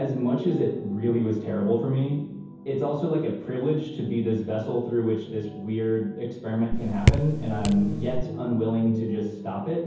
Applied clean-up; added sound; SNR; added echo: none; Raindrop / Drip; -1 dB; reverberation time 0.9 s.